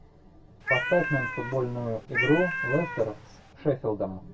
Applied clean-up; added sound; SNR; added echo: none; Cat; 3 dB; reverberation time 0.2 s.